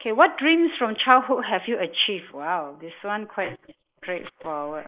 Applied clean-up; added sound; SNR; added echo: neural mask model Resemble Enhance denoiser.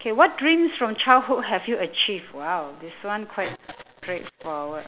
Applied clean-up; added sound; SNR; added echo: none; none; none; none.